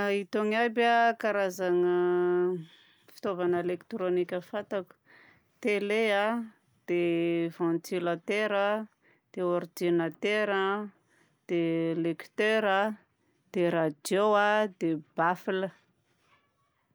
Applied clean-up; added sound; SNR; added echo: none; none; none; none.